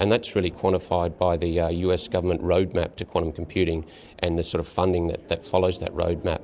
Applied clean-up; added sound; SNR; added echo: none; none; none; none.